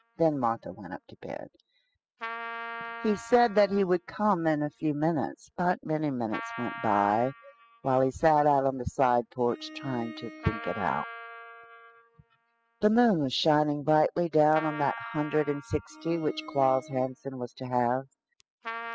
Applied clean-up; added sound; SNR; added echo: classical method spectral subtraction.